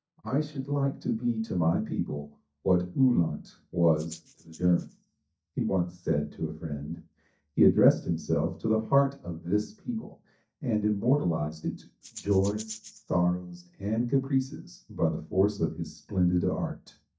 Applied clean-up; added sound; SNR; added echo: neural mask model DeepFilterNet 3.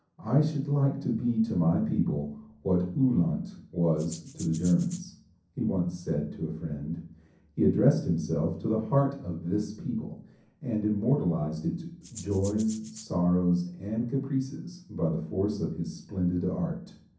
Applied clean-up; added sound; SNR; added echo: none; Rattle (instrument); 18 dB; reverberation time 0.6 s.